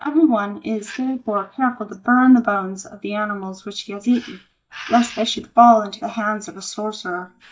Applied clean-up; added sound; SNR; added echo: neural mask model DeepFilterNet 3.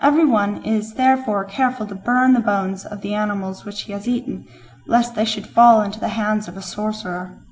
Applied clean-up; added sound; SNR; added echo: none; none; none; none.